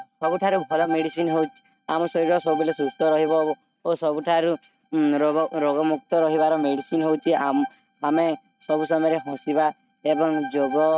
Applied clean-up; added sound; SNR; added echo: neural mask model RNNoise.